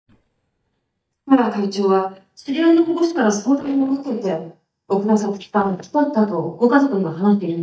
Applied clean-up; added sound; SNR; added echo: neural mask model DeepFilterNet 3.